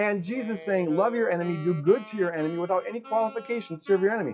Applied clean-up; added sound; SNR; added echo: classical method WPE with log-MMSE.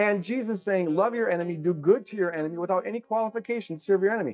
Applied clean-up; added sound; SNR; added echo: neural mask model DeepFilterNet 3.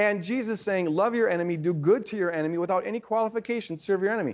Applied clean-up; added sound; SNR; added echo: none; none; none; none.